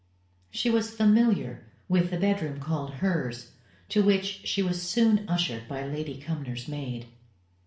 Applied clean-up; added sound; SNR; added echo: none; none; none; reverberation time 0.5 s.